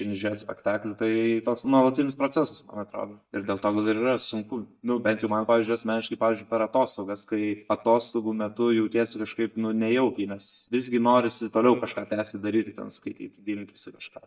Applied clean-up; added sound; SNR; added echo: neural mask model DeepFilterNet 3.